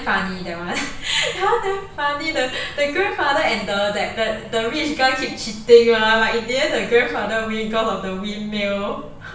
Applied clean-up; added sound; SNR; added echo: none; none; none; reverberation time 0.6 s.